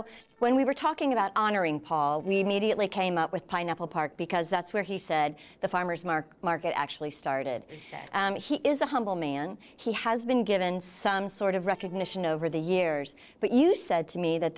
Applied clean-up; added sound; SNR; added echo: neural separator model SepFormer DNS4.